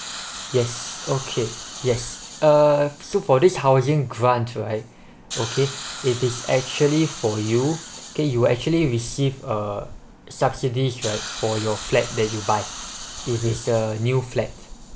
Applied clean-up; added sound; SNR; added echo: none; Hiss; 14 dB; none.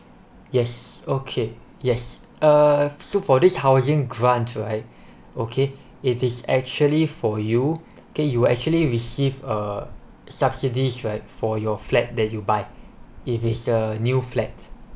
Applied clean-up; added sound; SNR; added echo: none; none; none; none.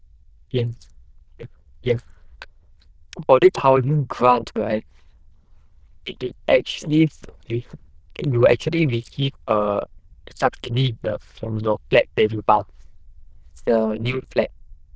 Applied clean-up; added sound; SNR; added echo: neural diffusion model UNIVERSE++.